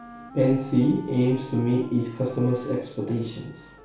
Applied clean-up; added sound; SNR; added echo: none; Wind instrument, woodwind instrument; 19 dB; reverberation time 0.4 s.